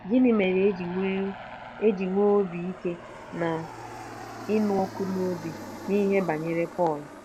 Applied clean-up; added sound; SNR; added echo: none; Aircraft; 14 dB; none.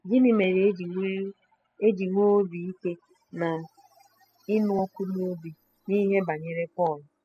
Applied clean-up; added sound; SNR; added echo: classical method spectral subtraction.